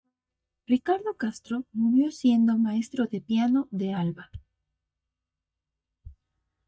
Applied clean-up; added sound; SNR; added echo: neural mask model DeepFilterNet 3.